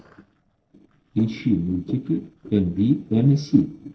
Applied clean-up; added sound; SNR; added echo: neural separator model SepFormer DNS4.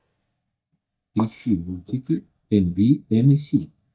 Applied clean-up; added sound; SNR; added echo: neural mask model DeepFilterNet 3.